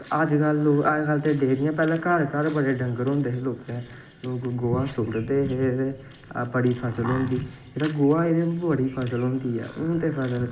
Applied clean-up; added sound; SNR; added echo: none; none; none; reverberation time 1.5 s.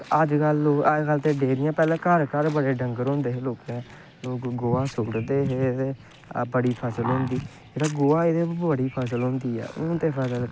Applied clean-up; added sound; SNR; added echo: none; none; none; none.